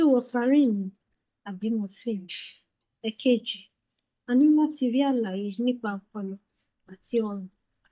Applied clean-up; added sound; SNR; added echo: neural mask model DeepFilterNet 3.